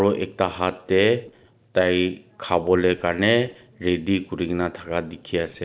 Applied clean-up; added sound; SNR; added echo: neural separator model SepFormer DNS4.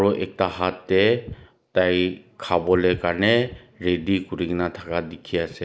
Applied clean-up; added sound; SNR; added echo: neural mask model Resemble Enhance denoiser.